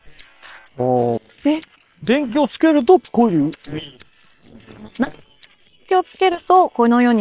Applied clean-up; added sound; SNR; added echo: neural separator model SepFormer WHAM!.